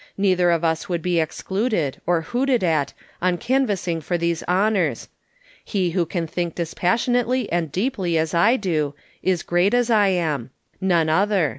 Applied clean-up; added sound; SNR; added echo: none; none; none; none.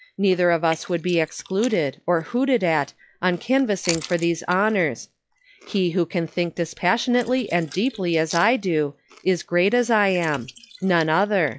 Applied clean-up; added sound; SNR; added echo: classical method log-MMSE.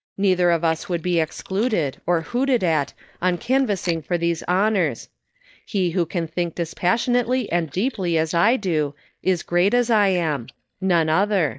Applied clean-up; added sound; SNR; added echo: neural mask model DeepFilterNet 3.